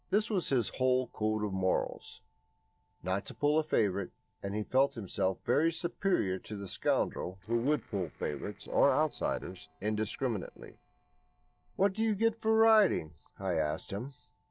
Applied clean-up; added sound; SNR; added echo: neural separator model SepFormer DNS4.